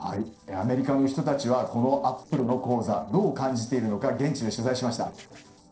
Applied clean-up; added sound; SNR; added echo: neural separator model SepFormer DNS4.